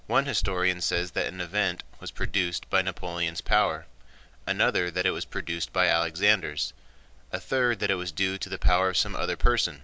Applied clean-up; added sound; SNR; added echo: none; none; none; none.